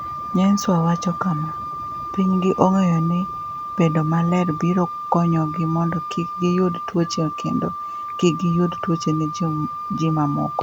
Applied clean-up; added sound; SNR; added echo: none; Wind instrument, woodwind instrument; 8 dB; none.